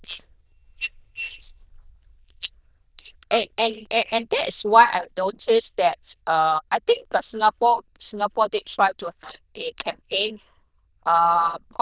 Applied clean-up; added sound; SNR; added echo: neural diffusion model UNIVERSE++.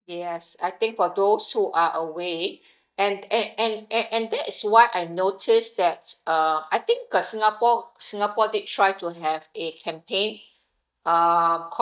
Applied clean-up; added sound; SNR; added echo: neural mask model DeepFilterNet 3.